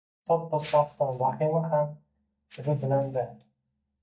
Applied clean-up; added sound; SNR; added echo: neural mask model DeepFilterNet 3.